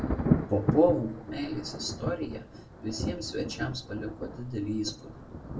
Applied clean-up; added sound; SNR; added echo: none; Thunder; 2 dB; reverberation time 0.2 s.